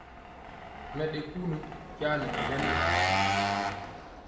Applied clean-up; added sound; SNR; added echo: none; Engine; -5 dB; reverberation time 0.8 s.